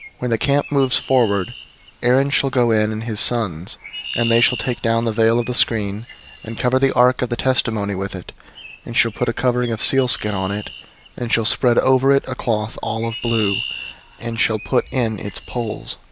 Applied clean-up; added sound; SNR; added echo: none; Chirp, tweet; 15 dB; none.